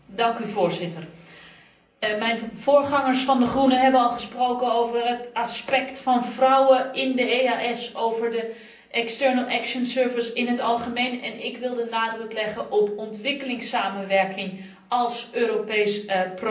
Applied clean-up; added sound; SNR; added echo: none; none; none; reverberation time 0.6 s.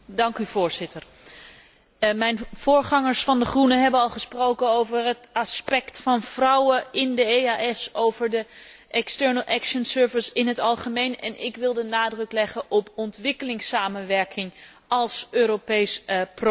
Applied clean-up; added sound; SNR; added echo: none; none; none; none.